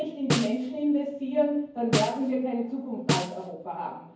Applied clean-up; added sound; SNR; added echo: none; Snare drum; 3 dB; reverberation time 0.9 s.